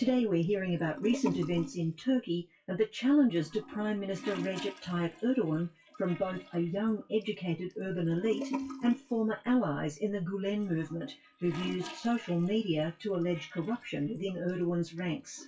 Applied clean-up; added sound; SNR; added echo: classical method WPE with log-MMSE.